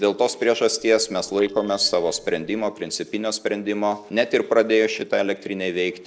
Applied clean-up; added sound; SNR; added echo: neural separator model SepFormer DNS4.